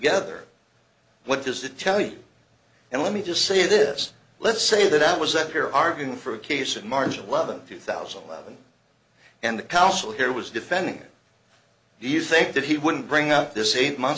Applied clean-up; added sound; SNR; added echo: none; none; none; none.